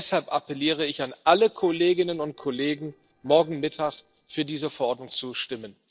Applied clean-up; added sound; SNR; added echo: neural separator model SepFormer DNS4.